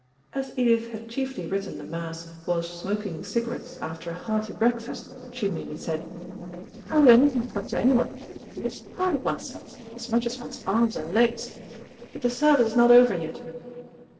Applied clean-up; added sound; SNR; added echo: neural separator model SepFormer DNS4.